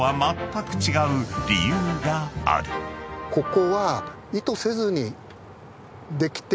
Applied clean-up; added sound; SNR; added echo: none; Wind instrument, woodwind instrument; 12 dB; none.